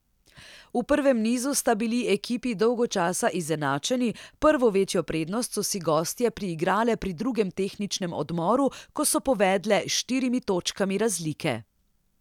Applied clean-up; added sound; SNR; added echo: none; none; none; none.